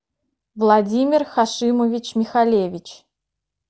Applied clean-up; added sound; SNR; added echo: none; none; none; none.